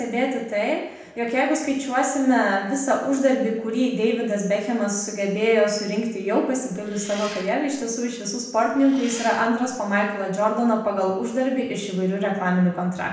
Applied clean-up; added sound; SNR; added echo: none; Engine; 17 dB; reverberation time 0.8 s.